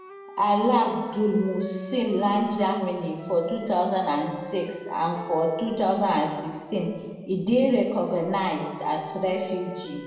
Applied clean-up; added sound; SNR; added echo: none; Wind instrument, woodwind instrument; 18 dB; reverberation time 1.2 s.